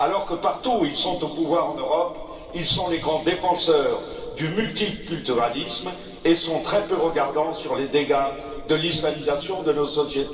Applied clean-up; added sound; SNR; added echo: none; Run; 20 dB; reverberation time 2.9 s.